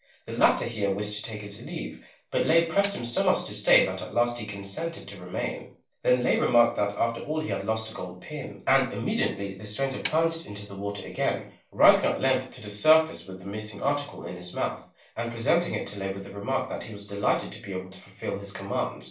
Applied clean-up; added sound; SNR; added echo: neural separator model SepFormer DNS4.